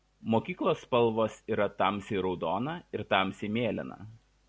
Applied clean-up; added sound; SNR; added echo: none; none; none; none.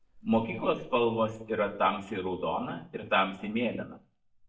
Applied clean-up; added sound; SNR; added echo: neural mask model DeepFilterNet 3.